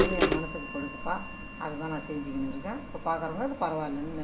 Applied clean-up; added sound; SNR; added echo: none; Bird vocalization, bird call, bird song / Telephone; 0 dB; reverberation time 1.7 s.